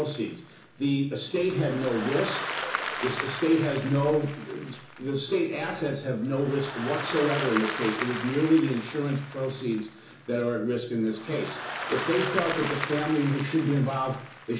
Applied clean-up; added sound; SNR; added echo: none; Applause; 9 dB; reverberation time 0.7 s.